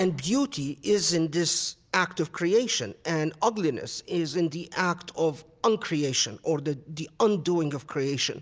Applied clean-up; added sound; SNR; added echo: none; none; none; none.